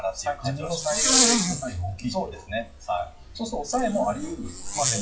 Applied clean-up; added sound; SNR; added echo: classical method WPE with log-MMSE.